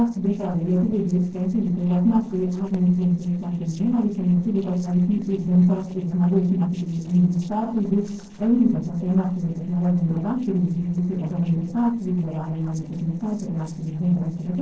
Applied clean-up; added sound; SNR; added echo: neural separator model SepFormer DNS4.